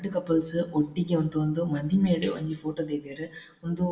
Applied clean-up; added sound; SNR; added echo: none; none; none; reverberation time 0.7 s.